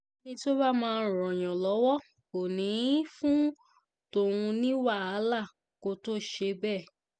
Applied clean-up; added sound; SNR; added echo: none; none; none; none.